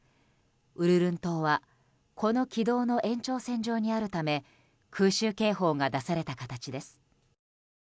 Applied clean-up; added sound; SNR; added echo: none; none; none; none.